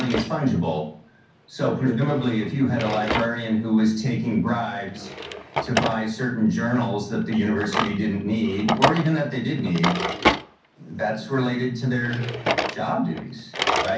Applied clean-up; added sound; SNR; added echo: none; Drawer open or close; 5 dB; reverberation time 0.6 s.